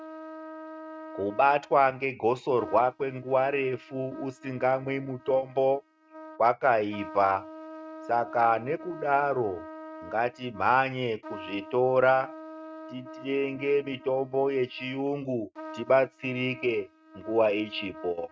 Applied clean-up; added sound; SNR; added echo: neural mask model RNNoise.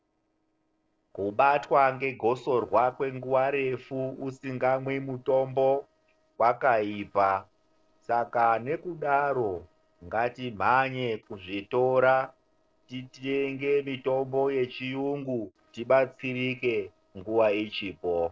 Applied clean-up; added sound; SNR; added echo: neural separator model SepFormer DNS4.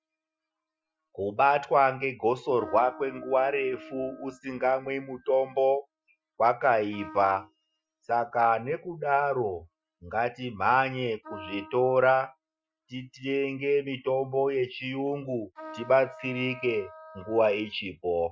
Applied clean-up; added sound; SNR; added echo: classical method Wiener filter.